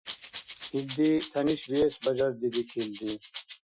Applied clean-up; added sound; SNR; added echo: classical method Wiener filter.